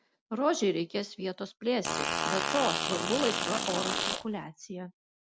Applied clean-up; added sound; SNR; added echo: none; Fart; -1 dB; none.